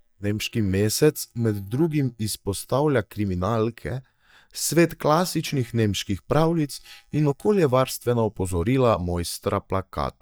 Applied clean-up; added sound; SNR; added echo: neural mask model DeepFilterNet 3.